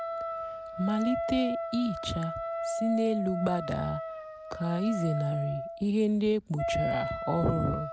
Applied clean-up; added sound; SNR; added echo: none; Wind instrument, woodwind instrument; 4 dB; none.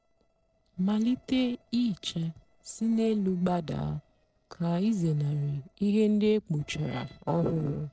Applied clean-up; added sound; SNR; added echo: neural separator model SepFormer DNS4.